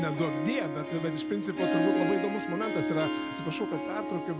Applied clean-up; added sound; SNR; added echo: none; Harp; -1 dB; none.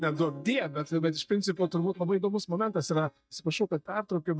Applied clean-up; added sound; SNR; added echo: neural mask model DeepFilterNet 3.